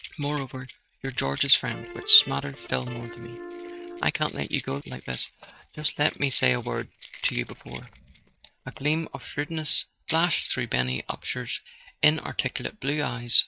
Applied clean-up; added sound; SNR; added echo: neural mask model RNNoise.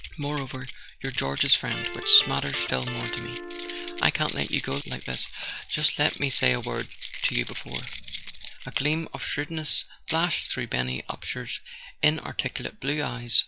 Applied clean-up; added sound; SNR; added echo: none; Electric guitar + Keys jangling; 9 dB; none.